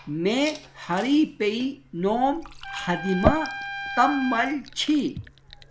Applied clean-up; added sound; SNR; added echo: none; Liquid + Trumpet; 7 dB; none.